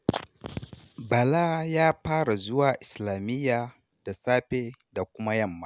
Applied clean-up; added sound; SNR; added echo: none; none; none; none.